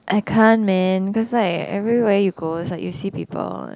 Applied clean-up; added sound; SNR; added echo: none; none; none; none.